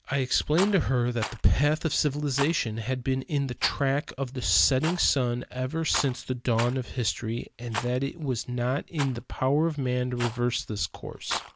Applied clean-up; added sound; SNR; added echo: none; Rattle; 14 dB; none.